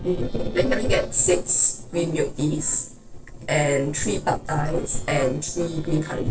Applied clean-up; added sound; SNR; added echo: neural separator model SepFormer DNS4.